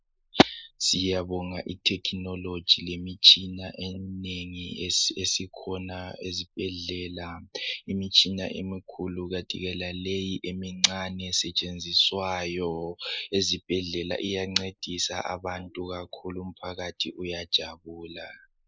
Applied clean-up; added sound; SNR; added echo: neural mask model Resemble Enhance denoiser.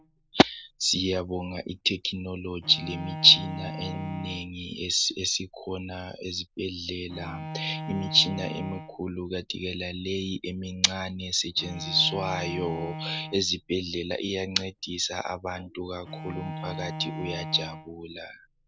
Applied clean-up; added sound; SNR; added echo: none; Bowed string instrument; 11 dB; none.